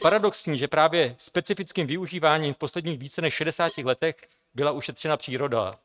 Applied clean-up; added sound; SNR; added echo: neural mask model RNNoise.